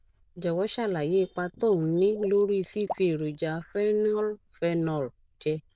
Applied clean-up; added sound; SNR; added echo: neural diffusion model UNIVERSE++.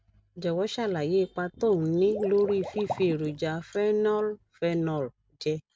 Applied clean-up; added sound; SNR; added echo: none; Liquid; 14 dB; none.